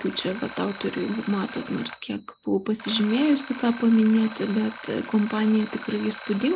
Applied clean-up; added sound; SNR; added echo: none; Alarm; 15 dB; none.